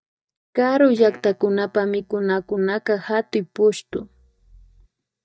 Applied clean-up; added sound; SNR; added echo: neural mask model DeepFilterNet 3.